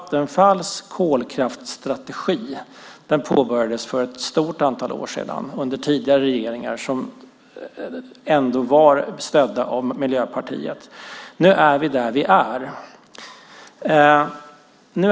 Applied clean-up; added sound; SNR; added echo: none; none; none; none.